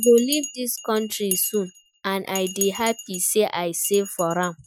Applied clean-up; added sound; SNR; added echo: classical method Wiener filter.